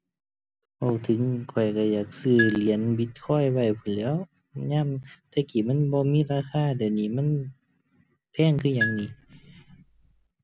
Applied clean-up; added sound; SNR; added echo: none; Marimba, xylophone; 8 dB; none.